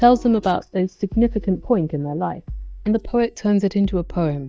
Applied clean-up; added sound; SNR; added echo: neural mask model DeepFilterNet 3.